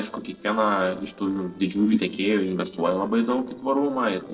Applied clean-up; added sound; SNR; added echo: neural separator model SepFormer DNS4.